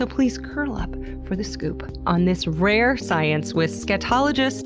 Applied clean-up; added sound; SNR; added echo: none; none; none; none.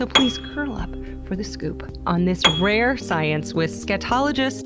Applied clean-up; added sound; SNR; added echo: none; Piano; 6 dB; none.